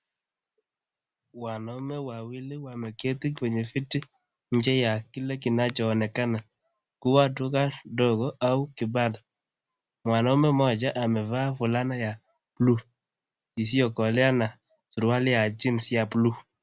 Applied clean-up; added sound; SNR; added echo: none; none; none; none.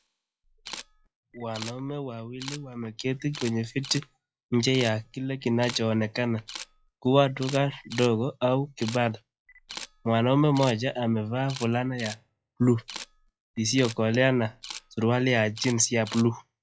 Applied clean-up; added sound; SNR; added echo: classical method log-MMSE.